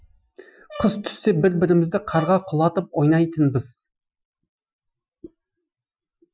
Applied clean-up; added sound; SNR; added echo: classical method Wiener filter.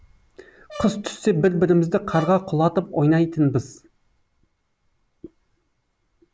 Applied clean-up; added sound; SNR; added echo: none; Brass instrument; 17 dB; none.